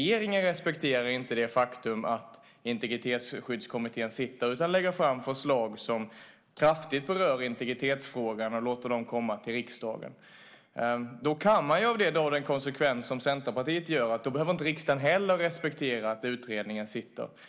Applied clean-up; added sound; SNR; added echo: neural mask model Resemble Enhance denoiser.